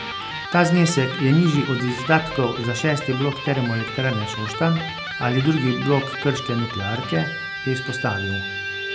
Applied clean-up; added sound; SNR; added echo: none; Electric guitar; 8 dB; none.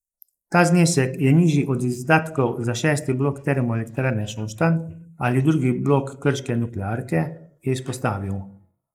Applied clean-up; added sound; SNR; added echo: neural mask model Resemble Enhance denoiser.